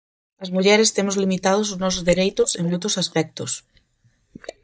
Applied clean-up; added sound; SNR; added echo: neural mask model DeepFilterNet 3.